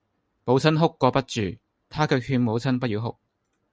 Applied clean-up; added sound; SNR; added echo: none; none; none; none.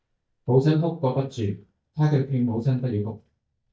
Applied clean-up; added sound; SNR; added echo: neural mask model DeepFilterNet 3.